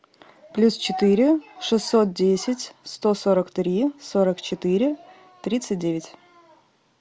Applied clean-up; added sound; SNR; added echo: none; none; none; none.